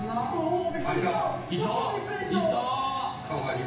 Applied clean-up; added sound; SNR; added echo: none; Organ; 13 dB; reverberation time 0.9 s.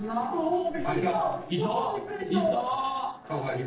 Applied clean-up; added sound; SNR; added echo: neural separator model SepFormer DNS4.